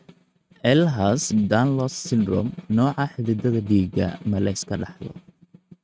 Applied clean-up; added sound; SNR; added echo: neural mask model RNNoise.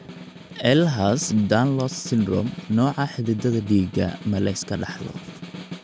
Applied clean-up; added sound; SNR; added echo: none; Snare drum; 15 dB; none.